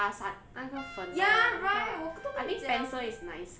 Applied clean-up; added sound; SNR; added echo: none; Trumpet; 18 dB; none.